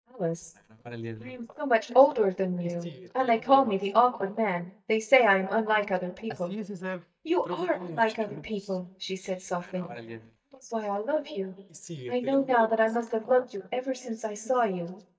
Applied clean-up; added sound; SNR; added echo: neural mask model DeepFilterNet 3.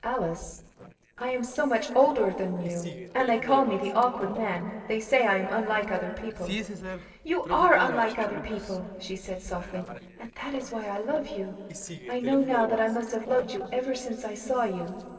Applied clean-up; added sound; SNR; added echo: neural separator model SepFormer DNS4.